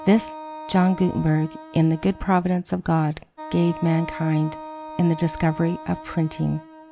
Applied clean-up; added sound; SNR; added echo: none; Wind instrument, woodwind instrument; 15 dB; none.